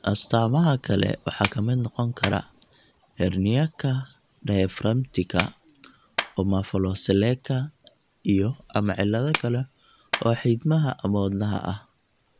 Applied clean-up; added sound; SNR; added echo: none; Clapping; 12 dB; none.